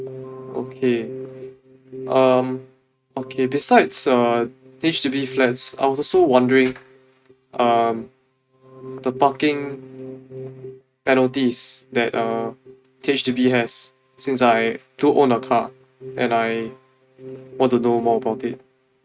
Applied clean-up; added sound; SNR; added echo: neural mask model RNNoise.